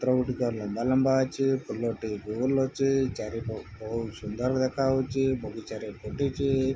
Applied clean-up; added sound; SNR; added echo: none; none; none; none.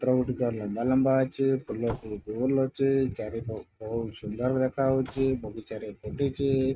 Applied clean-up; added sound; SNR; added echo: neural mask model RNNoise.